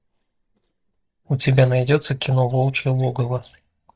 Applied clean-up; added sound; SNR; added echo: neural mask model DeepFilterNet 3.